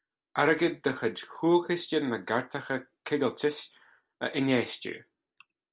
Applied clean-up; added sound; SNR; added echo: none; none; none; none.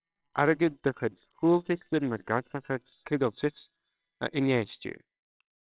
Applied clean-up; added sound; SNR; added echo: neural separator model SepFormer WHAMR!.